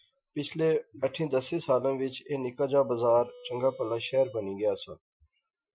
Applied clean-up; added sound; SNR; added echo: classical method Wiener filter.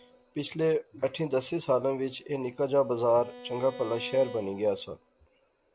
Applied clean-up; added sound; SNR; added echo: none; Bowed string instrument; 19 dB; none.